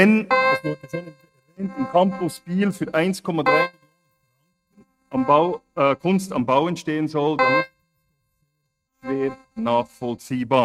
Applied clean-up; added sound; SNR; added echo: neural mask model RNNoise.